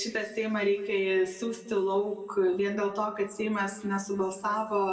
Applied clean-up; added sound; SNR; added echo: none; none; none; reverberation time 1.8 s.